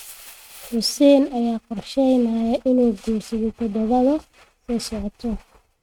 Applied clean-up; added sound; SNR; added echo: neural mask model RNNoise.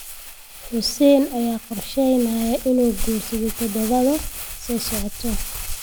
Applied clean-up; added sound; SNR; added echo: none; Crumpling, crinkling; 8 dB; none.